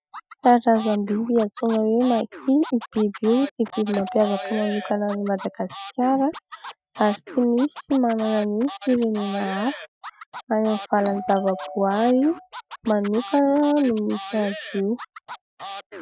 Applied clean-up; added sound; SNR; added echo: classical method Wiener filter.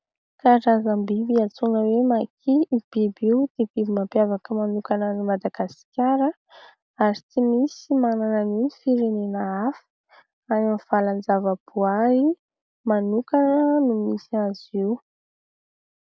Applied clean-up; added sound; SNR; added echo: none; none; none; none.